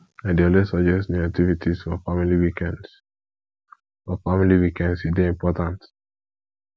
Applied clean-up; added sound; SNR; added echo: none; none; none; none.